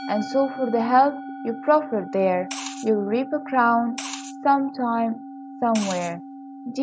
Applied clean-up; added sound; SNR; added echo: none; Liquid + Musical instrument; 11 dB; none.